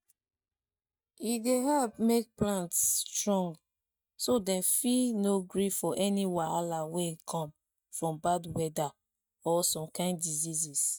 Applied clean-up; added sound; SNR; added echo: neural mask model DeepFilterNet 3.